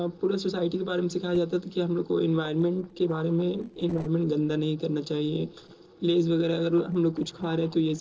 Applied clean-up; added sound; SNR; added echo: neural separator model SepFormer DNS4.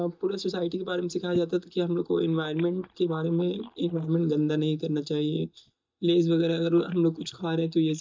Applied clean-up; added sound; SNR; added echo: neural mask model DeepFilterNet 3.